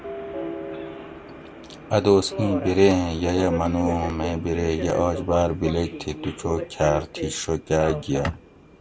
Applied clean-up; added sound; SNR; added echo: none; Subway, metro, underground; 10 dB; none.